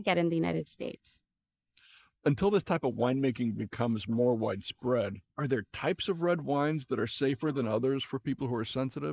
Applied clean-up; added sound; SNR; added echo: neural mask model Resemble Enhance denoiser.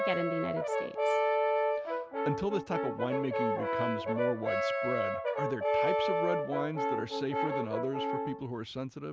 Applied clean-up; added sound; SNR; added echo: none; Brass instrument; -5 dB; none.